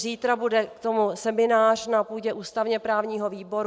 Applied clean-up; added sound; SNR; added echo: none; none; none; none.